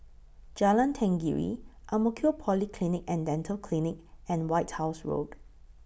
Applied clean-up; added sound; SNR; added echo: none; none; none; none.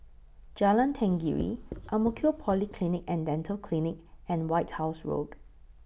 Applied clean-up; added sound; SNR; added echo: none; Writing; 15 dB; none.